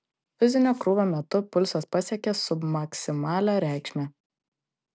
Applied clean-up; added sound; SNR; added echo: none; none; none; none.